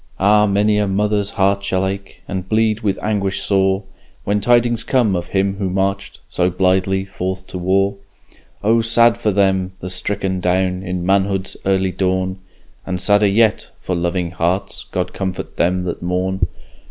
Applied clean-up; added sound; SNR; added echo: none; none; none; none.